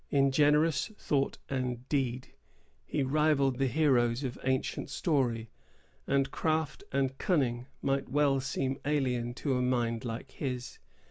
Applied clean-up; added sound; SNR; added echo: none; none; none; none.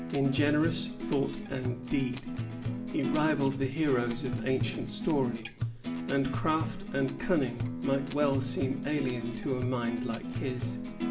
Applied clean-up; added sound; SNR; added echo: none; Acoustic guitar; 4 dB; reverberation time 0.8 s.